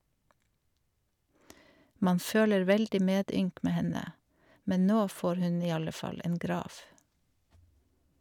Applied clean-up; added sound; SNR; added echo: none; none; none; none.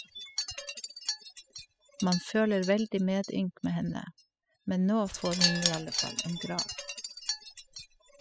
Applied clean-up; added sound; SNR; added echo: classical method spectral subtraction.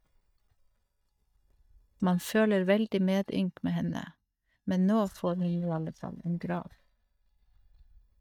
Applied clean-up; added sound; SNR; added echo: neural mask model DeepFilterNet 3.